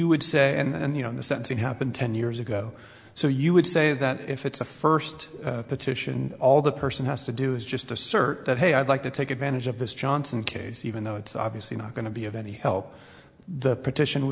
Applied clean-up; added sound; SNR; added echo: none; none; none; none.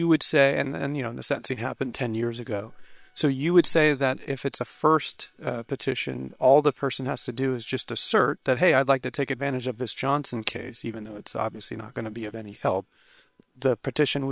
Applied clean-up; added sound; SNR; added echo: neural separator model SepFormer WHAM!.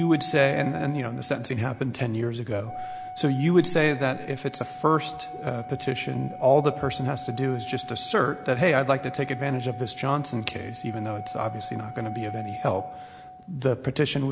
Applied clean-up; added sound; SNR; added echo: none; Organ; 12 dB; none.